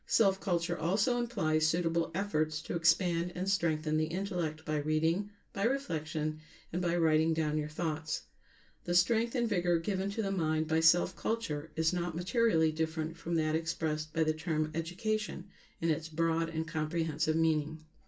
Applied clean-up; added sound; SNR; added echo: none; none; none; reverberation time 0.2 s.